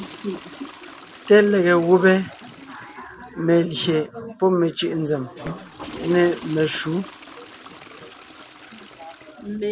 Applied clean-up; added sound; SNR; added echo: none; Toilet flush / Water; 18 dB; none.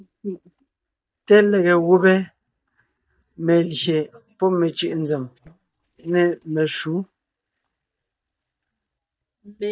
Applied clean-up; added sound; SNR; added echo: neural mask model DeepFilterNet 3.